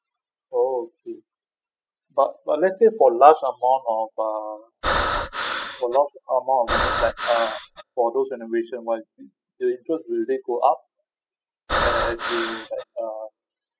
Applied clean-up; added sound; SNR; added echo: classical method spectral subtraction.